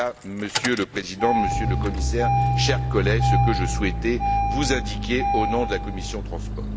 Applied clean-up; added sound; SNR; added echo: none; Engine starting; -3 dB; none.